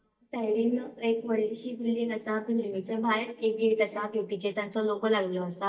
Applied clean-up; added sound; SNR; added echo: neural mask model DeepFilterNet 3.